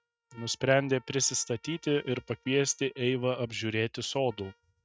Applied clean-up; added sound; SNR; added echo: neural mask model RNNoise.